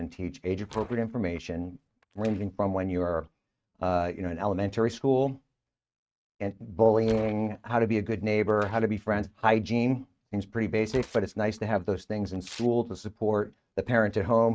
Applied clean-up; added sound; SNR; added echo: neural mask model RNNoise.